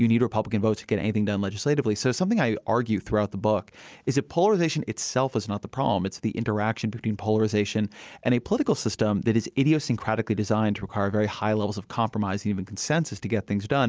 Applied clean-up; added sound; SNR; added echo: none; none; none; none.